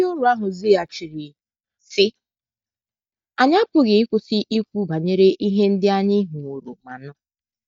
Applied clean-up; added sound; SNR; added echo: neural mask model DeepFilterNet 3.